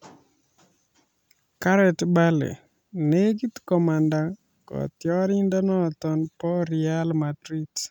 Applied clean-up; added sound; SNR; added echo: none; none; none; none.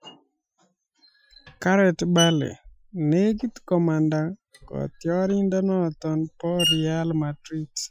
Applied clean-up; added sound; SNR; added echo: classical method Wiener filter.